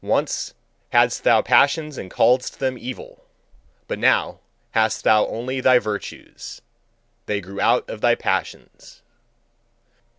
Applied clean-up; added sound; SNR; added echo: none; none; none; none.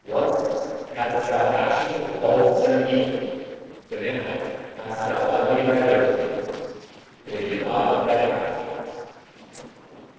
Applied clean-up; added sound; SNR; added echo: neural separator model SepFormer DNS4.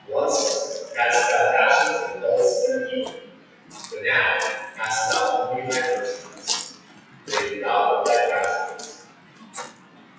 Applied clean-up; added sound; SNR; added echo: classical method WPE with log-MMSE.